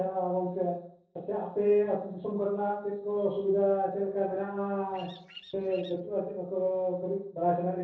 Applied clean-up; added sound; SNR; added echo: neural separator model SepFormer DNS4.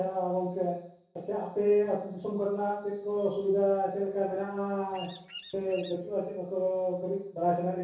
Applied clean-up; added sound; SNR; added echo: none; Bird vocalization, bird call, bird song; 17 dB; reverberation time 0.6 s.